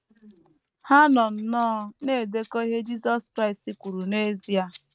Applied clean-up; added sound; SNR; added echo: neural mask model RNNoise.